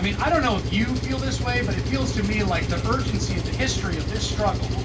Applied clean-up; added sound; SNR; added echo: none; Engine; -1 dB; reverberation time 0.2 s.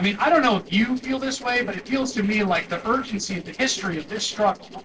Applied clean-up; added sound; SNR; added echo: neural separator model SepFormer DNS4.